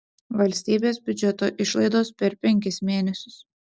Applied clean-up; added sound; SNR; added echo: none; none; none; none.